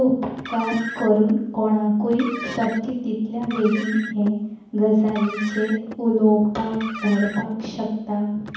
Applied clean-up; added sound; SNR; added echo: none; Car; 14 dB; reverberation time 1.2 s.